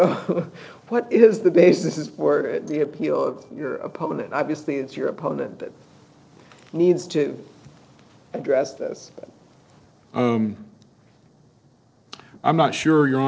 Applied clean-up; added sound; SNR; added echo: neural separator model SepFormer DNS4.